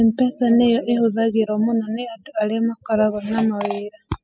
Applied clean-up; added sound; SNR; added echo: classical method spectral subtraction.